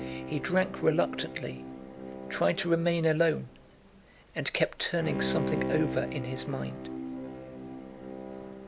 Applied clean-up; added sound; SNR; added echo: none; Bowed string instrument; 6 dB; none.